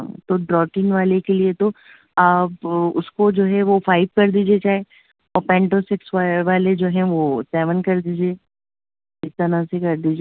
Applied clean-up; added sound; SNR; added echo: none; none; none; none.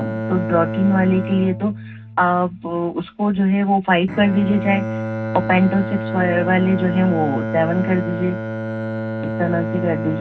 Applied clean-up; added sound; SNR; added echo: none; Bowed string instrument; 6 dB; reverberation time 0.4 s.